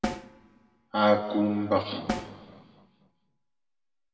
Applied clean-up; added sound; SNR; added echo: none; Snare drum; 9 dB; reverberation time 2.0 s.